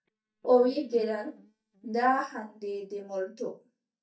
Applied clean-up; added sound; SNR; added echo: neural mask model DeepFilterNet 3.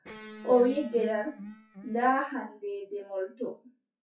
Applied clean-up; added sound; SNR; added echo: classical method WPE with log-MMSE.